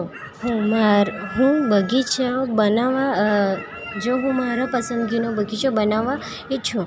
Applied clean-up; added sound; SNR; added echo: none; Chicken, rooster; 14 dB; none.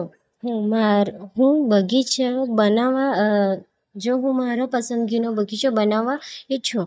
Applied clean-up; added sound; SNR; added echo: neural mask model DeepFilterNet 3.